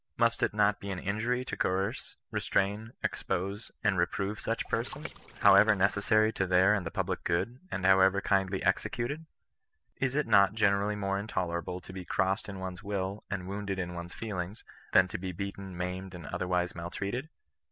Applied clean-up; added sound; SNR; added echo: neural separator model SepFormer DNS4.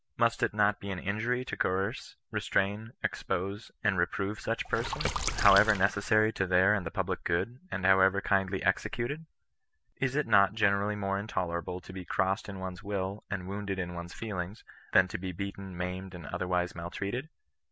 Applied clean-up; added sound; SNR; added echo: none; Water / Splash, splatter; 3 dB; none.